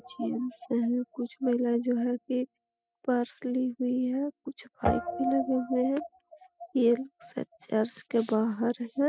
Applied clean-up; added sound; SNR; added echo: classical method spectral subtraction.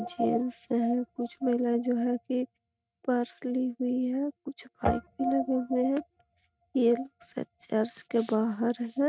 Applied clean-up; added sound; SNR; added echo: neural mask model RNNoise.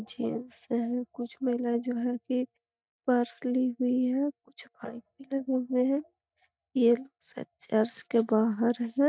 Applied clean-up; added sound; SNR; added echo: neural mask model DeepFilterNet 3.